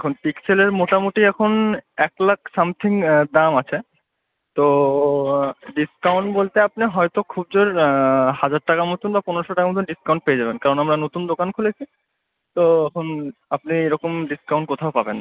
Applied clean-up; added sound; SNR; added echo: none; none; none; none.